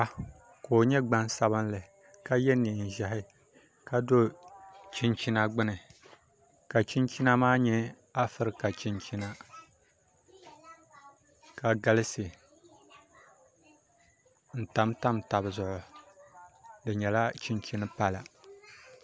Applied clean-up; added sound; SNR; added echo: none; none; none; none.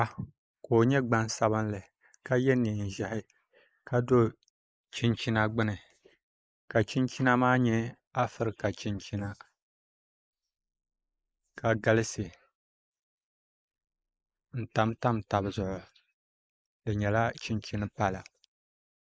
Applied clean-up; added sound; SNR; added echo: neural mask model Resemble Enhance denoiser.